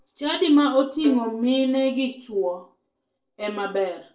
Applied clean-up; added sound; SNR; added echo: neural separator model SepFormer DNS4.